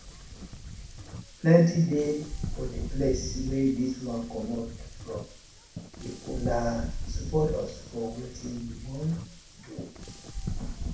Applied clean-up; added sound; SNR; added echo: none; Wind; 7 dB; reverberation time 0.6 s.